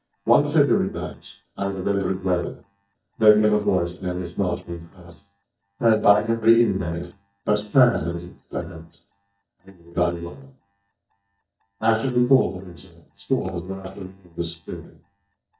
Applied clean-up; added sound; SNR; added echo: neural mask model DeepFilterNet 3.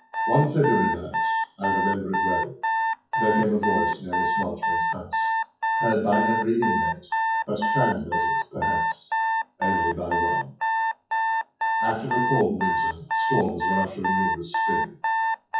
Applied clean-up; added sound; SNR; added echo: classical method WPE with log-MMSE.